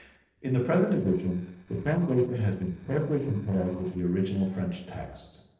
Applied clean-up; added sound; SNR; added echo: neural separator model SepFormer DNS4.